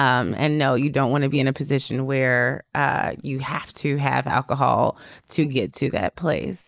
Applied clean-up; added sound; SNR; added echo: neural mask model Resemble Enhance denoiser.